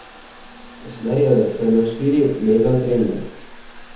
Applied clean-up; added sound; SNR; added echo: none; Trickle, dribble / Bathtub (filling or washing) / Water tap, faucet; 17 dB; reverberation time 1.0 s.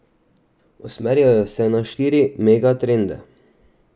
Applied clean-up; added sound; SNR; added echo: none; none; none; none.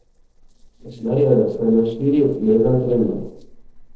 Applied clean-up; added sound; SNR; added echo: neural separator model SepFormer DNS4.